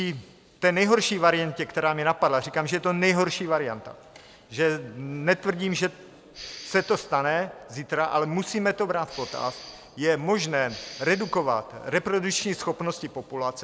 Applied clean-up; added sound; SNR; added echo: none; Respiratory sounds; 17 dB; none.